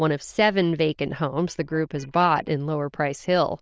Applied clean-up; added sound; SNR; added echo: neural diffusion model UNIVERSE++.